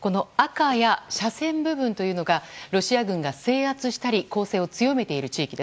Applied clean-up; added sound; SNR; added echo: none; none; none; none.